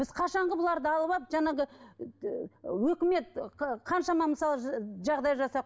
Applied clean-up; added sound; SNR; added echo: none; none; none; none.